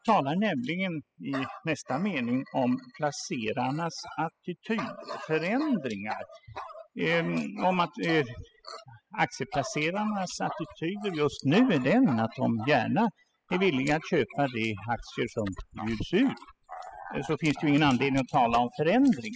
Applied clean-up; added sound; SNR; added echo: classical method spectral subtraction.